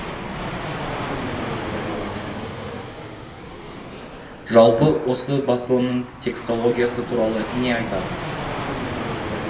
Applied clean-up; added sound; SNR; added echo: none; Fixed-wing aircraft, airplane; 6 dB; reverberation time 0.9 s.